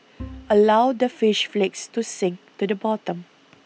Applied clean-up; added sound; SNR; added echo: none; Bowed string instrument; 19 dB; none.